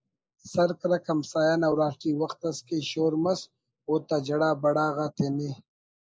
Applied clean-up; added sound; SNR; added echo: neural mask model Resemble Enhance denoiser.